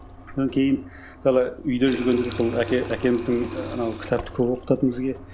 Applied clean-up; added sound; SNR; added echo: none; Water tap, faucet; 12 dB; none.